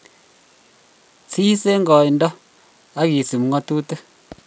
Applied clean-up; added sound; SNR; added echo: none; none; none; none.